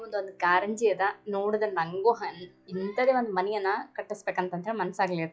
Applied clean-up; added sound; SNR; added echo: classical method log-MMSE.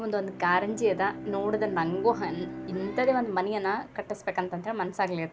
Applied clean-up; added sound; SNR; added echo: none; Bowed string instrument; 12 dB; none.